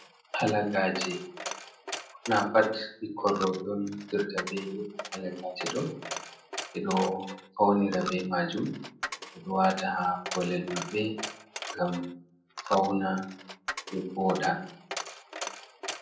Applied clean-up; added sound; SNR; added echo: none; Coin (dropping); 10 dB; reverberation time 0.6 s.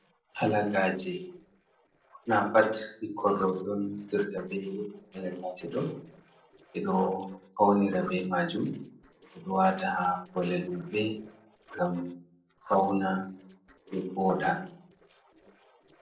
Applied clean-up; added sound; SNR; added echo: neural separator model SepFormer DNS4.